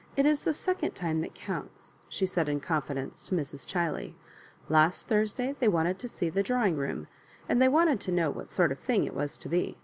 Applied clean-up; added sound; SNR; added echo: none; none; none; none.